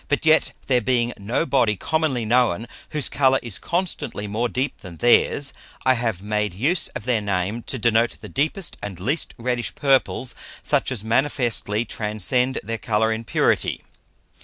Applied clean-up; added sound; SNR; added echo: none; none; none; none.